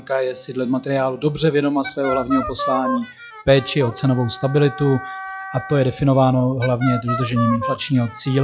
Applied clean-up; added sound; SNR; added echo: classical method log-MMSE.